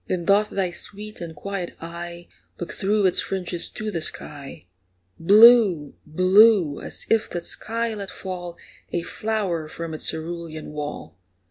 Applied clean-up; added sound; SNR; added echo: none; none; none; none.